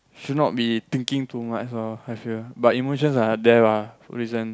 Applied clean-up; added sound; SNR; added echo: none; none; none; none.